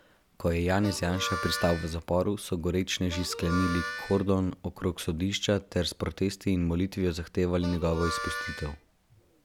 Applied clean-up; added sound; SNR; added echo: none; Harmonica; 9 dB; none.